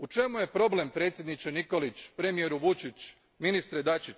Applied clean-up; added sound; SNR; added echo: none; none; none; none.